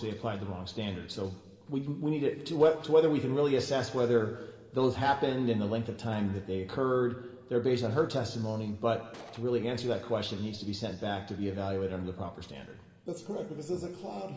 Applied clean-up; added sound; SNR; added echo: none; Gunshot, gunfire; 18 dB; reverberation time 1.7 s.